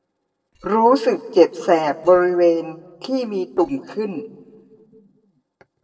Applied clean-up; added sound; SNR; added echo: neural separator model SepFormer DNS4.